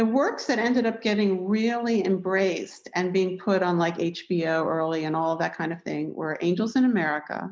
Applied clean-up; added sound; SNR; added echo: none; none; none; none.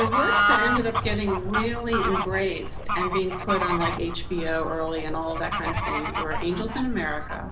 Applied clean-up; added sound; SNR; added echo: none; Bird / Fowl; -1 dB; reverberation time 0.2 s.